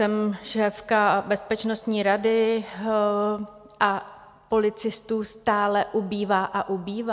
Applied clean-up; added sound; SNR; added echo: none; none; none; none.